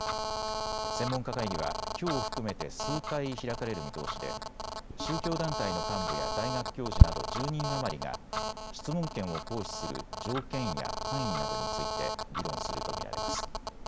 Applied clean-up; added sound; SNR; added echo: none; Telephone + Tick-tock; -5 dB; none.